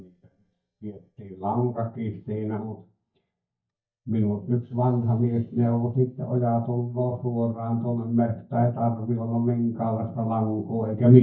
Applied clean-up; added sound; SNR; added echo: neural mask model DeepFilterNet 3.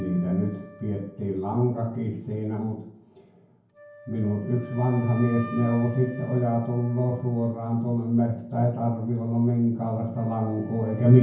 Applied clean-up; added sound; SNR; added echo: none; Wind instrument, woodwind instrument; 20 dB; reverberation time 0.9 s.